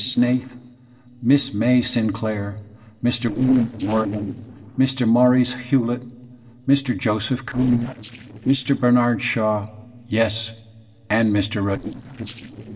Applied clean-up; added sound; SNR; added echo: neural separator model SepFormer DNS4.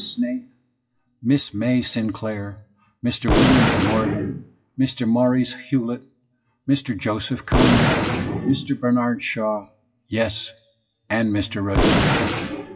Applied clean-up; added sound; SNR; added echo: classical method WPE with log-MMSE.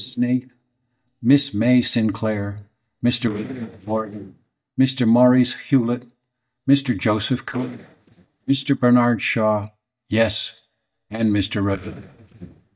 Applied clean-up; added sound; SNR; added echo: neural mask model DeepFilterNet 3.